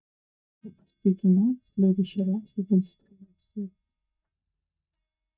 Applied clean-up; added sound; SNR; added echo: neural mask model DeepFilterNet 3.